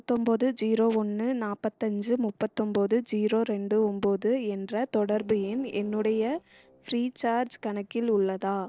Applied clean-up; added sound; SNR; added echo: neural separator model SepFormer DNS4.